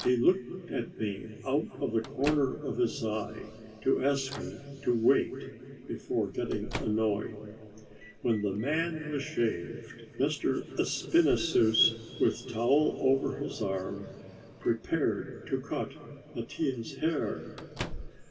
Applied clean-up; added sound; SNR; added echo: none; Microwave oven; 17 dB; reverberation time 3.0 s.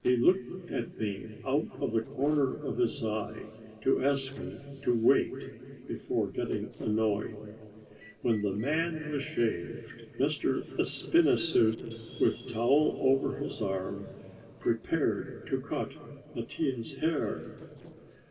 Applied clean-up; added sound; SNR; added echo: neural separator model SepFormer DNS4.